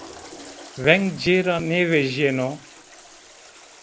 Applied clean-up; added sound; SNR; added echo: none; Toilet flush; 20 dB; none.